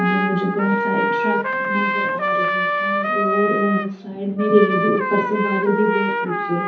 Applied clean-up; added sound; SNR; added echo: none; Trumpet; 0 dB; reverberation time 0.5 s.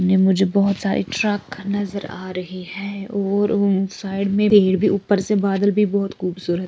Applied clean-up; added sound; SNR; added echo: none; none; none; none.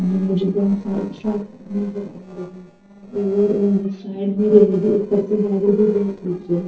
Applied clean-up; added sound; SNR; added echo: neural separator model SepFormer DNS4.